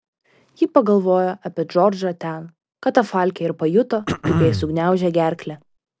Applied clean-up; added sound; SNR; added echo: none; Cough; 5 dB; none.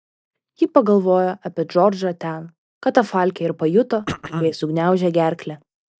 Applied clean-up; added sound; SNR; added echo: neural mask model DeepFilterNet 3.